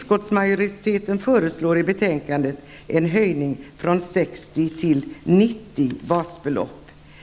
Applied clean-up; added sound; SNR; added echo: none; none; none; none.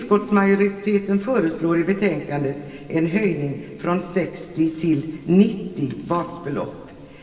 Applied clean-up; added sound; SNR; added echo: none; none; none; reverberation time 2.0 s.